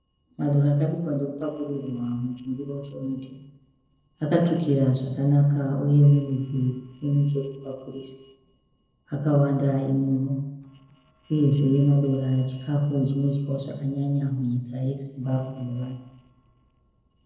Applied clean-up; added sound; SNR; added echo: neural separator model SepFormer DNS4.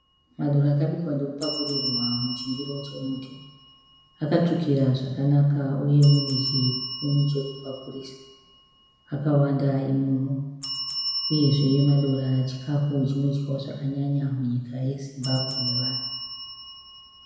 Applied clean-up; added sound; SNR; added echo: none; Bell; 10 dB; reverberation time 1.0 s.